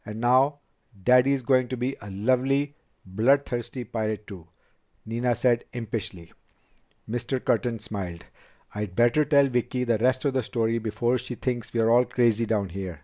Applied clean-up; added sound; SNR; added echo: none; none; none; none.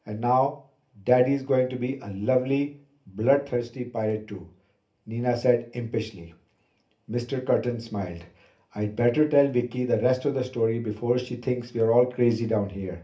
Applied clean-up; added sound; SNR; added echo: none; none; none; reverberation time 0.3 s.